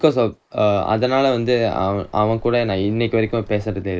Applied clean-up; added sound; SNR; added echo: neural mask model Resemble Enhance denoiser.